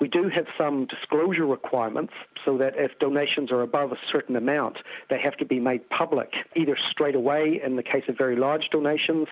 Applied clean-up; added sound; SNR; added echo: none; none; none; none.